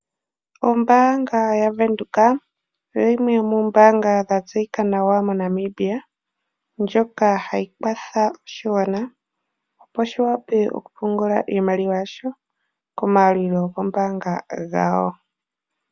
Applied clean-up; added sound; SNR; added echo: none; none; none; none.